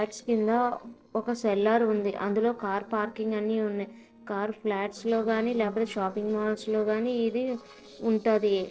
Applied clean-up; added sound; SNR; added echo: neural separator model SepFormer DNS4.